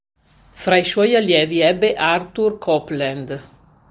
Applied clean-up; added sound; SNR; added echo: none; none; none; none.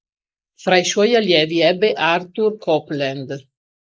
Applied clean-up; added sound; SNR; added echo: neural mask model Resemble Enhance denoiser.